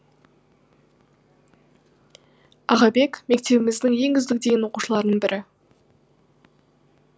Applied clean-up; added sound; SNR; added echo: none; none; none; none.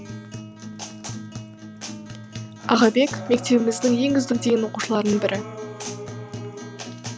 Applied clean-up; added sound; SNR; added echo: none; Acoustic guitar; 10 dB; none.